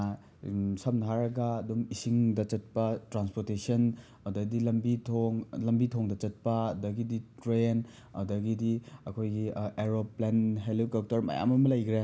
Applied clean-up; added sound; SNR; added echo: none; none; none; none.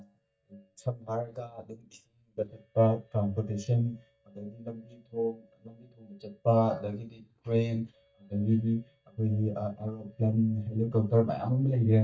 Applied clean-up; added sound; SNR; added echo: neural mask model DeepFilterNet 3.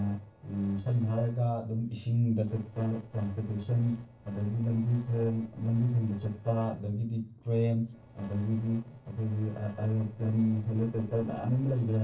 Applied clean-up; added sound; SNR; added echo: neural separator model SepFormer DNS4.